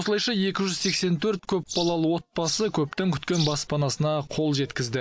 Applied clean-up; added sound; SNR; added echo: neural mask model DeepFilterNet 3.